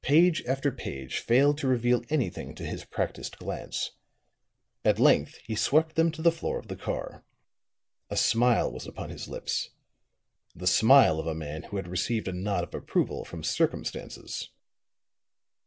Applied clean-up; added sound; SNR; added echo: none; none; none; none.